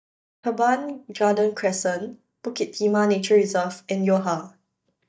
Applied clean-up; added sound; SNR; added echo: neural mask model DeepFilterNet 3.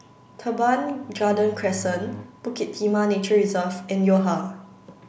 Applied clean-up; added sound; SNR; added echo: none; Bowed string instrument; 18 dB; none.